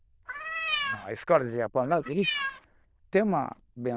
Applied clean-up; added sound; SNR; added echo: neural diffusion model UNIVERSE++.